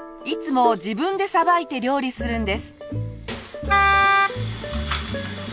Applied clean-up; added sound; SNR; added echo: none; Wind instrument, woodwind instrument; -4 dB; none.